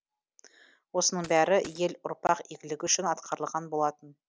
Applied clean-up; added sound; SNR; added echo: none; Coin (dropping); 19 dB; none.